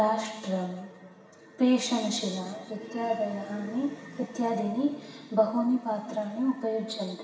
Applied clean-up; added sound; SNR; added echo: none; none; none; reverberation time 1.3 s.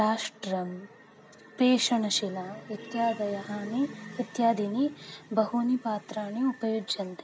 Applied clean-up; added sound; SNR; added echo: none; none; none; none.